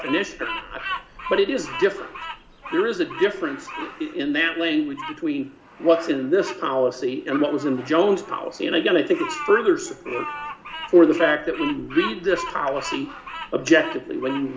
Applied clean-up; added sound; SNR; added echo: none; Bird vocalization, bird call, bird song; 13 dB; none.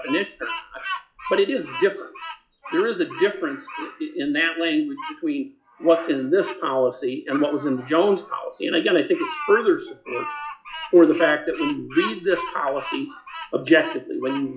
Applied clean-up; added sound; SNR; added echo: classical method log-MMSE.